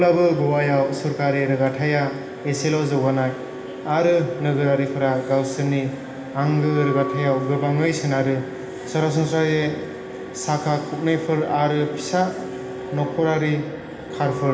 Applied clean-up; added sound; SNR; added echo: none; Wind instrument, woodwind instrument; 13 dB; reverberation time 1.1 s.